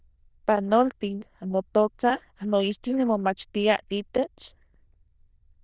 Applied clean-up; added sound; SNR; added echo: neural diffusion model UNIVERSE++.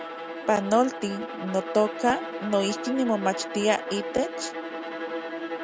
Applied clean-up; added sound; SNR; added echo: none; Bowed string instrument; 7 dB; none.